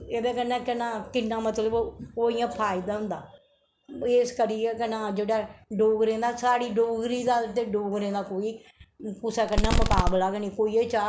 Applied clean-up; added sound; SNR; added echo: none; Fireworks; -3 dB; none.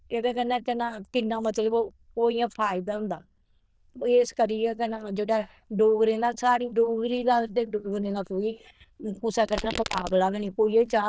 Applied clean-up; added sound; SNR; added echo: neural diffusion model UNIVERSE++.